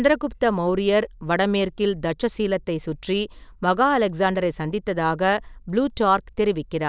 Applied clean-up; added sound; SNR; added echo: none; none; none; none.